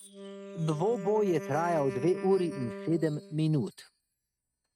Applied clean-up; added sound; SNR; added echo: neural mask model RNNoise.